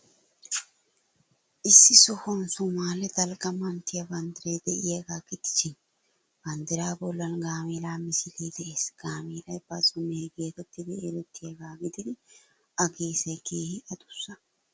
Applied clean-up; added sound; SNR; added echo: none; none; none; none.